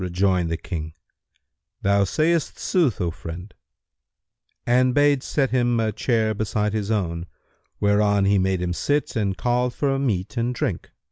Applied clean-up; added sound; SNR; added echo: none; none; none; none.